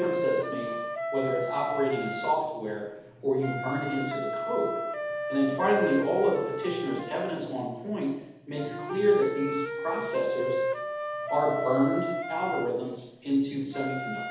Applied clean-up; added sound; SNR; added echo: none; Wind instrument, woodwind instrument; 4 dB; reverberation time 0.8 s.